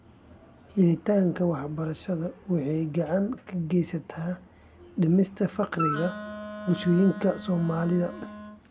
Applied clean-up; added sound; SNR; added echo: none; Wind instrument, woodwind instrument; 10 dB; none.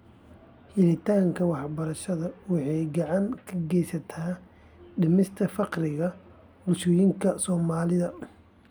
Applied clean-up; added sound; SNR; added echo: none; none; none; none.